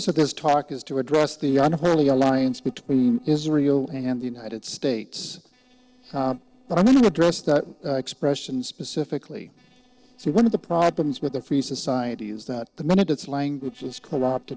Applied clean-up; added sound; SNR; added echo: neural separator model SepFormer DNS4.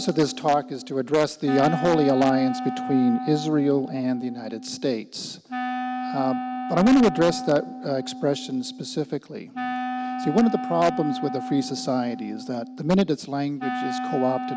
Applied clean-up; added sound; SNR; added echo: none; Wind instrument, woodwind instrument; 8 dB; none.